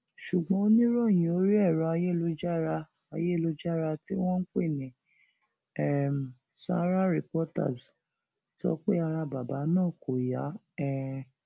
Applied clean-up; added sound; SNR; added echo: none; none; none; none.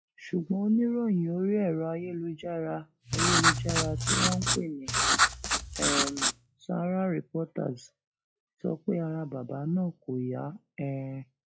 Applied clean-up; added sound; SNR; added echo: classical method log-MMSE.